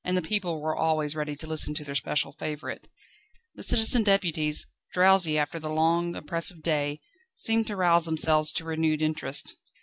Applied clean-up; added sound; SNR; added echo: none; none; none; none.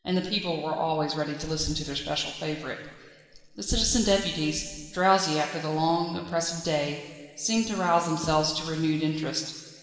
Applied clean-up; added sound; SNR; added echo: none; none; none; reverberation time 1.9 s.